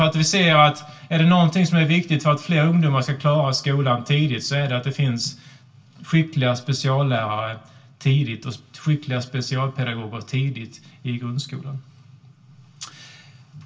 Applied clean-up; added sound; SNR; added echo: none; none; none; reverberation time 0.2 s.